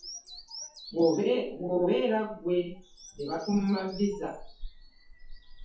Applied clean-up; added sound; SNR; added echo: classical method WPE with log-MMSE.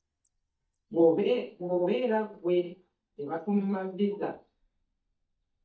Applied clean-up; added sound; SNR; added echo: neural mask model DeepFilterNet 3.